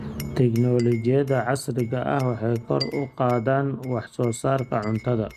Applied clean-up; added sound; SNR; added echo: neural mask model RNNoise.